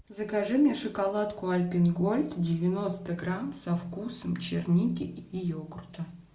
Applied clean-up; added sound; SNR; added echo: none; none; none; none.